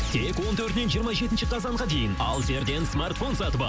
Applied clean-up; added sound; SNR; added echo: none; Wind instrument, woodwind instrument; 16 dB; none.